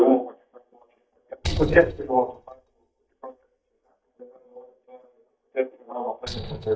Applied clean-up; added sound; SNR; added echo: neural mask model DeepFilterNet 3.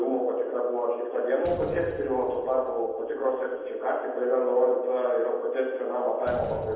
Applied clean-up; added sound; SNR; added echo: none; Slam; 19 dB; reverberation time 1.1 s.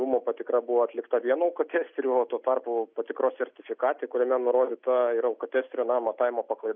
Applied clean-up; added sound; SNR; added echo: none; none; none; none.